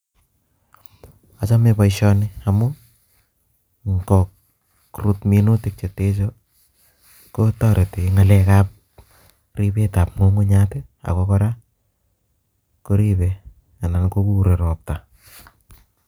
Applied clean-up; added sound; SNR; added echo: none; none; none; none.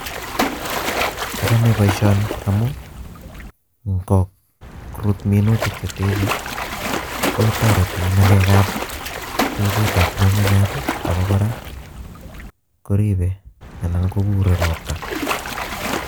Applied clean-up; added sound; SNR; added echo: none; Splash, splatter; 6 dB; none.